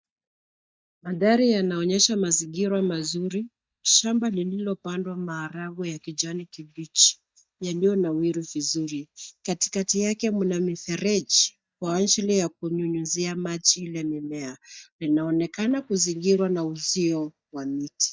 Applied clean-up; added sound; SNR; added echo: neural mask model DeepFilterNet 3.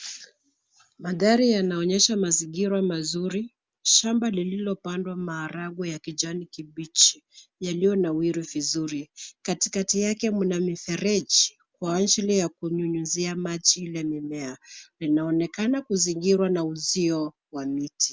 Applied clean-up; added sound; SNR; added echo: none; none; none; none.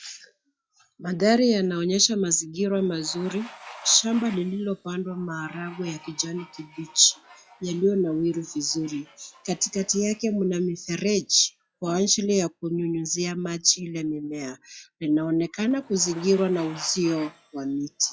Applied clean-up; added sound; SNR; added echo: classical method log-MMSE.